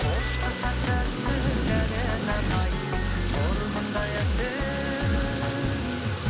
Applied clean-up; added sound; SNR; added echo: none; Thunder / Rain; 6 dB; none.